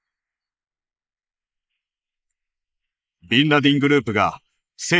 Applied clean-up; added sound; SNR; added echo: neural mask model Resemble Enhance denoiser.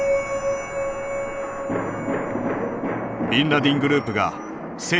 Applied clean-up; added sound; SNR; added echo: none; Bass guitar; 18 dB; none.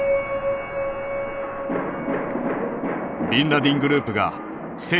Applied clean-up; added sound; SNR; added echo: none; none; none; none.